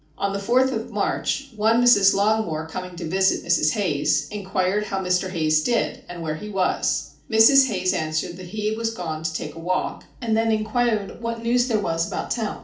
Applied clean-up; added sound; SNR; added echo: none; none; none; reverberation time 0.4 s.